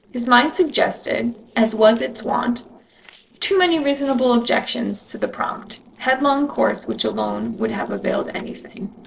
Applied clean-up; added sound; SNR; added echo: neural separator model SepFormer DNS4.